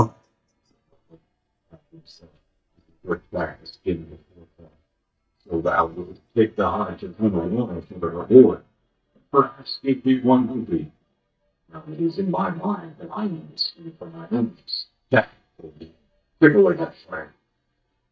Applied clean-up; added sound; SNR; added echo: neural mask model DeepFilterNet 3.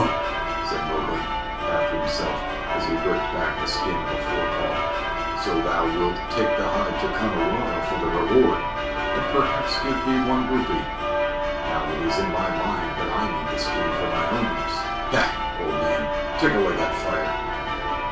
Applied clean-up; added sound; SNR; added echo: none; Church bell; -1 dB; reverberation time 0.3 s.